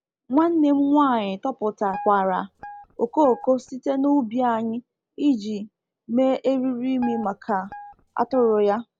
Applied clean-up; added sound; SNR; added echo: none; Guitar; 16 dB; none.